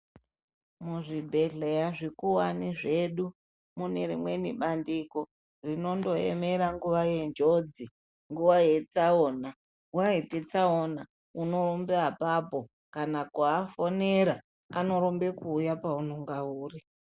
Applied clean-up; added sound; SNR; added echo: none; none; none; none.